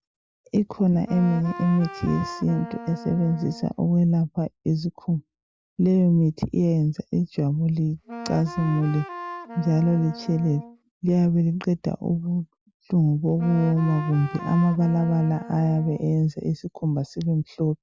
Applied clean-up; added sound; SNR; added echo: none; Wind instrument, woodwind instrument; 14 dB; none.